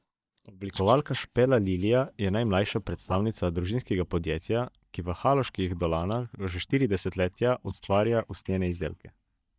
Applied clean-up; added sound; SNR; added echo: neural mask model DeepFilterNet 3.